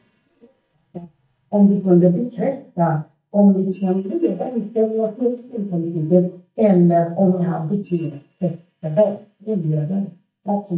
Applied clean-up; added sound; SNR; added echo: neural mask model DeepFilterNet 3.